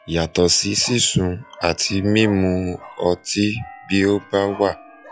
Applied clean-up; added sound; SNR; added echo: classical method log-MMSE.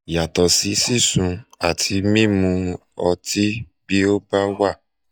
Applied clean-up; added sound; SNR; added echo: neural mask model DeepFilterNet 3.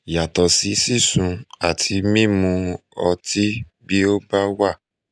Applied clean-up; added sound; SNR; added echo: none; none; none; none.